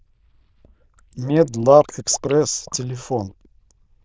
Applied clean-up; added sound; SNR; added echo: neural diffusion model UNIVERSE++.